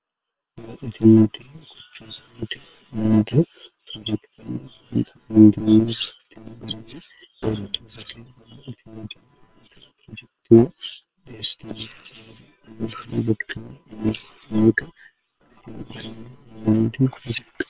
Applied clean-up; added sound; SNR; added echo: neural separator model SepFormer WHAM!.